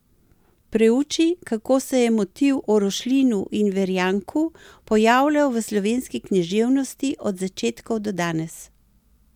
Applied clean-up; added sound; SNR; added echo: none; none; none; none.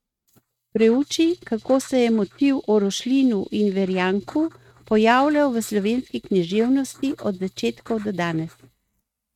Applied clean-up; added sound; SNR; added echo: neural mask model RNNoise.